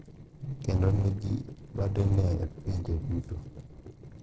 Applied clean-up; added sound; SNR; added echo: neural separator model SepFormer DNS4.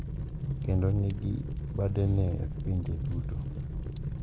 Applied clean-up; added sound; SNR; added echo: none; Fire; 2 dB; none.